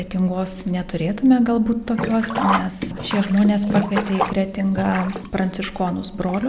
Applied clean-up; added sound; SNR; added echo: none; Sink (filling or washing); 8 dB; none.